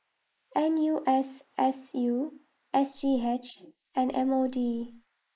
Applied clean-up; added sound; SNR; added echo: neural mask model Resemble Enhance denoiser.